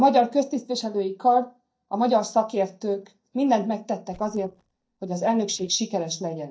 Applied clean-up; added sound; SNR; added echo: neural mask model DeepFilterNet 3.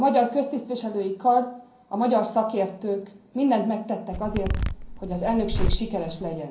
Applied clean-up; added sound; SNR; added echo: none; Zipper (clothing); 2 dB; reverberation time 0.6 s.